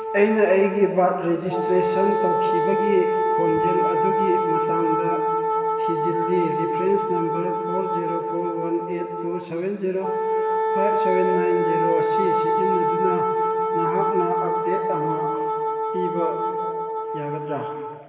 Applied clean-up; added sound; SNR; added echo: none; Wind instrument, woodwind instrument; -2 dB; reverberation time 2.5 s.